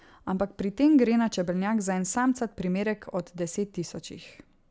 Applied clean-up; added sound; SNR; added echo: none; none; none; none.